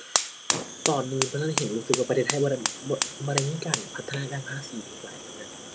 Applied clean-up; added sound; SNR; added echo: none; Fire; 2 dB; none.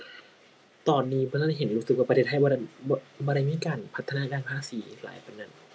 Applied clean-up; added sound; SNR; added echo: none; none; none; none.